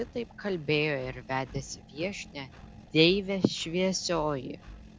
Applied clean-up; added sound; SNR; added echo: none; Engine; 19 dB; none.